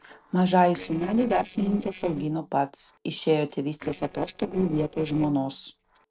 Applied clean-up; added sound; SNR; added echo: neural separator model SepFormer DNS4.